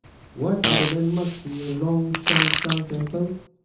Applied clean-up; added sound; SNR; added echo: none; Fart; -1 dB; reverberation time 0.6 s.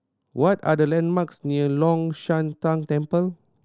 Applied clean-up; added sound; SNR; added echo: none; none; none; none.